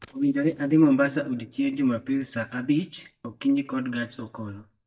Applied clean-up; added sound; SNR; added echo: neural mask model DeepFilterNet 3.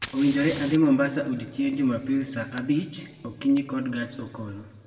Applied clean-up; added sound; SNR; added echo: none; Fire; 20 dB; reverberation time 1.3 s.